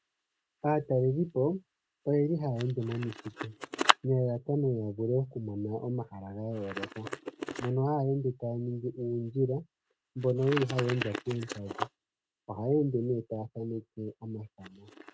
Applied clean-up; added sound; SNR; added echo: neural mask model RNNoise.